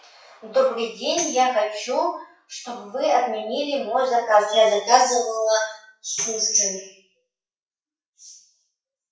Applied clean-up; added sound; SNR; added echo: classical method WPE with log-MMSE.